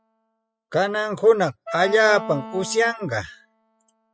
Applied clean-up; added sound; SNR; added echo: classical method spectral subtraction.